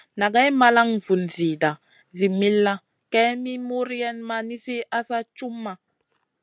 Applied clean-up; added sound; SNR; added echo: none; none; none; none.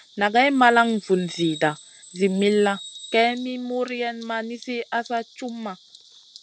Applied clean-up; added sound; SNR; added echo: none; Bird vocalization, bird call, bird song; 20 dB; none.